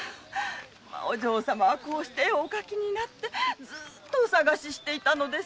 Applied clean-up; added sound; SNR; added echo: none; none; none; none.